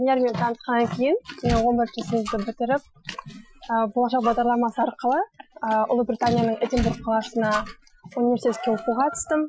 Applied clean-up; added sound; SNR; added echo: classical method Wiener filter.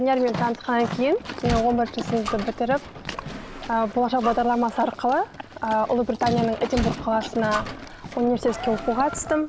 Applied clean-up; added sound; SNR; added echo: none; Livestock, farm animals, working animals + Sliding door; 9 dB; none.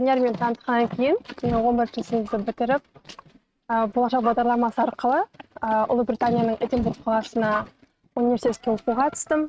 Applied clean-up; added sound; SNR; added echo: neural mask model RNNoise.